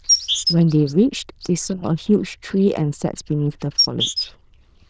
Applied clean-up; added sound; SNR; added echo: neural diffusion model UNIVERSE++.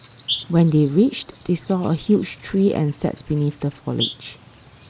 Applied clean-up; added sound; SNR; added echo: neural mask model Resemble Enhance denoiser.